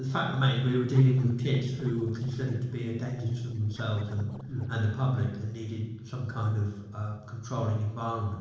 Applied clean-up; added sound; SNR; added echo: neural separator model SepFormer DNS4.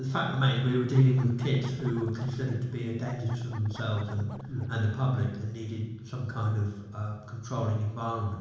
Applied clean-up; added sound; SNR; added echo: none; Scratching (performance technique); 19 dB; reverberation time 1.0 s.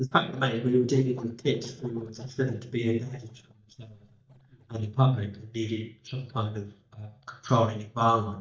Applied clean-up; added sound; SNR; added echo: neural mask model DeepFilterNet 3.